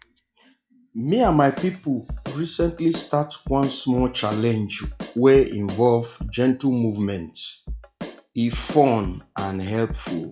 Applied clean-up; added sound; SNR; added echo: classical method log-MMSE.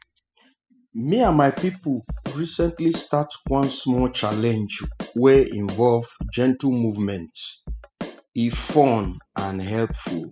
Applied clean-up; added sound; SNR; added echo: classical method spectral subtraction.